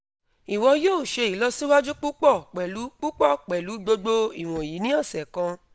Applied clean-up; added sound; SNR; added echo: none; none; none; none.